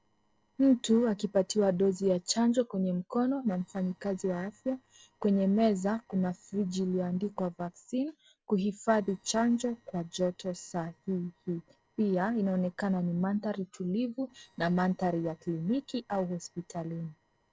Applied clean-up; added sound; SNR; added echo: neural separator model SepFormer DNS4.